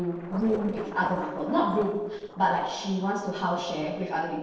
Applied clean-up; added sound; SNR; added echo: neural separator model SepFormer DNS4.